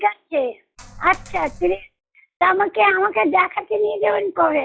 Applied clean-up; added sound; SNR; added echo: classical method log-MMSE.